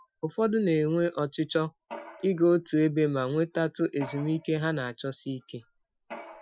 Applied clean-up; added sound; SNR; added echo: classical method Wiener filter.